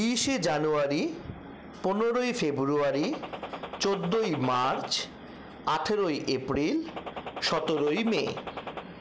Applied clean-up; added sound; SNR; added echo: none; Gunshot, gunfire; 10 dB; none.